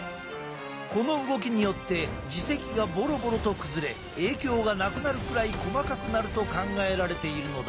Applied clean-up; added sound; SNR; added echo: none; Slam; 17 dB; none.